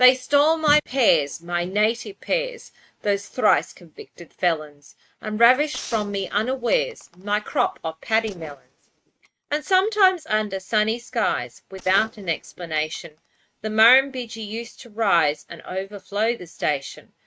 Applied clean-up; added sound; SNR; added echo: neural mask model RNNoise.